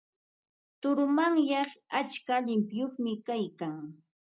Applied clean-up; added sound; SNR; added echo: none; none; none; none.